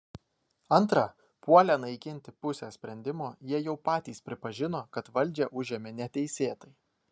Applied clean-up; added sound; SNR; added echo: none; none; none; none.